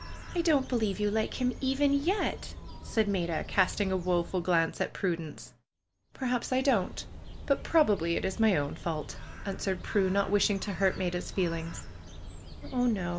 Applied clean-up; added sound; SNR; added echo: none; Bird; 12 dB; none.